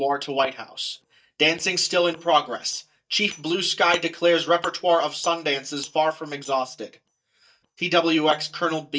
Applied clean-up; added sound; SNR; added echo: neural mask model DeepFilterNet 3.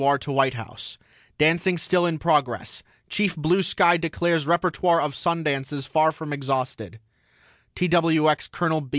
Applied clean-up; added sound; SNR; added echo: none; none; none; none.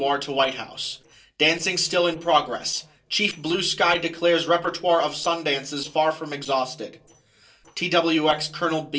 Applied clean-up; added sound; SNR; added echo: neural separator model SepFormer DNS4.